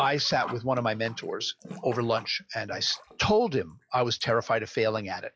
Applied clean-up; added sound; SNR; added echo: classical method log-MMSE.